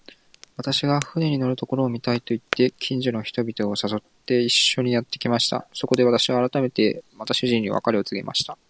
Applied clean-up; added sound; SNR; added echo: none; Crackle; 20 dB; none.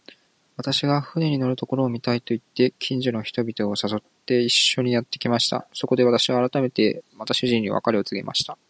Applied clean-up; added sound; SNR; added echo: none; none; none; none.